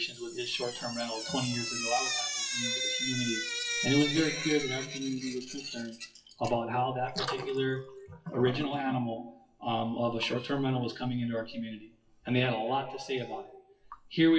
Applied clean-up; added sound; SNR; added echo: classical method WPE with log-MMSE.